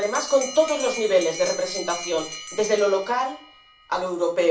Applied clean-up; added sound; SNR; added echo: none; Bell; 13 dB; reverberation time 0.3 s.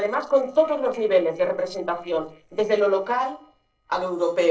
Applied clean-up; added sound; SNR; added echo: neural separator model SepFormer DNS4.